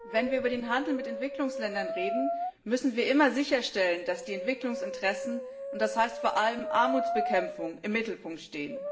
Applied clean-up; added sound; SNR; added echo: none; Brass instrument; 6 dB; reverberation time 0.6 s.